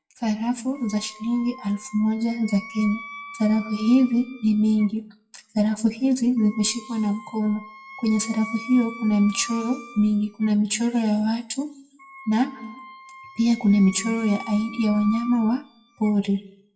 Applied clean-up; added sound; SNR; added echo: classical method WPE with log-MMSE.